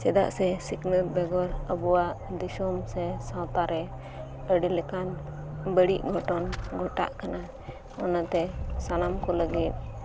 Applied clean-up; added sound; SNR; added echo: none; Squeak / Accelerating, revving, vroom / Vehicle; 8 dB; none.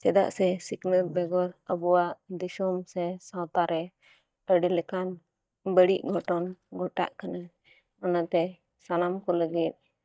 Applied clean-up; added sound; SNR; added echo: neural mask model DeepFilterNet 3.